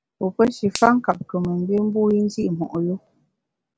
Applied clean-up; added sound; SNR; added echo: none; Finger snapping; 17 dB; none.